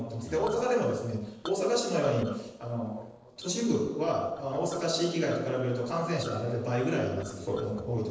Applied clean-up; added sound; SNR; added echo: neural separator model SepFormer DNS4.